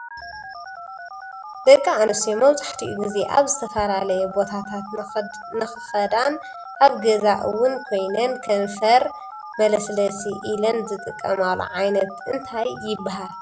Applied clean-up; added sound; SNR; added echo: none; Telephone; 14 dB; none.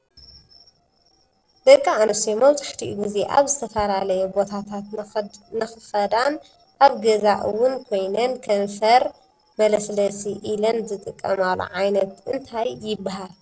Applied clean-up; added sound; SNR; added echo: neural separator model SepFormer DNS4.